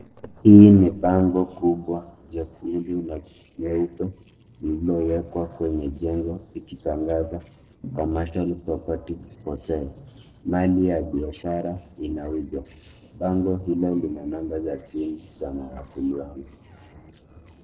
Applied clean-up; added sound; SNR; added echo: neural separator model SepFormer DNS4.